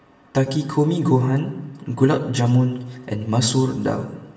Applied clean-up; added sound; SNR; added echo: none; none; none; reverberation time 1.0 s.